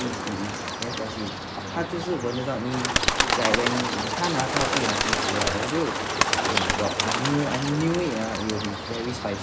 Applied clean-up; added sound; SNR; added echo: none; Bird; -2 dB; none.